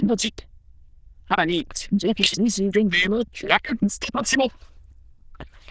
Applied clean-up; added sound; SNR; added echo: neural diffusion model UNIVERSE++.